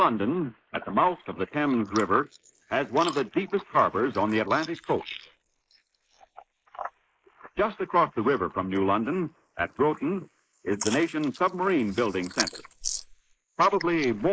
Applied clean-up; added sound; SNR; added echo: neural mask model Resemble Enhance denoiser.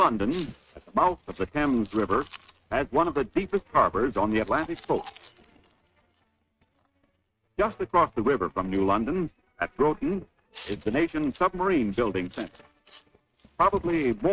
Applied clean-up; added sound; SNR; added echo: neural mask model RNNoise.